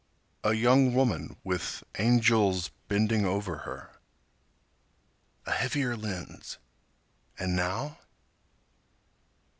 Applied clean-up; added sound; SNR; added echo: none; none; none; none.